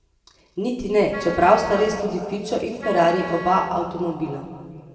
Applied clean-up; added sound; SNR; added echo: none; Wind instrument, woodwind instrument; 13 dB; reverberation time 2.0 s.